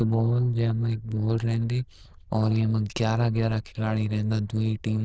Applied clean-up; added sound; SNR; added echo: neural diffusion model UNIVERSE++.